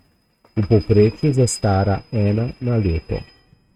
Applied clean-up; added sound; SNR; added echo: neural mask model RNNoise.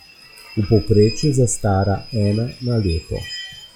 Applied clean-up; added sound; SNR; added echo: classical method log-MMSE.